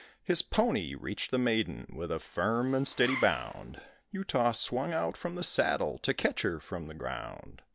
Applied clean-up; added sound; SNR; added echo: none; Zipper (clothing); 12 dB; none.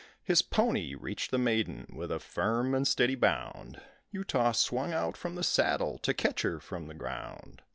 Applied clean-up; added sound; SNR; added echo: none; none; none; none.